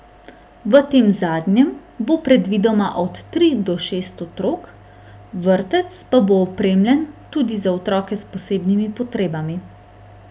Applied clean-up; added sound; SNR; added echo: none; none; none; none.